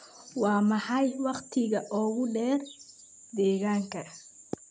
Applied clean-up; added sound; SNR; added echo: none; none; none; none.